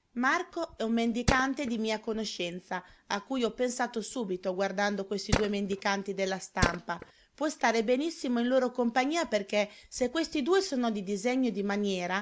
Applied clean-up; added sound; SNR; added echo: none; Tools; 1 dB; none.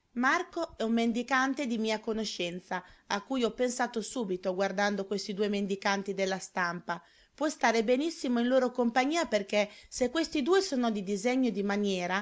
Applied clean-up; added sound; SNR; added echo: none; none; none; none.